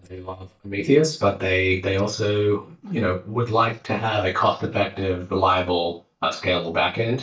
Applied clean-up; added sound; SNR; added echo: neural mask model DeepFilterNet 3.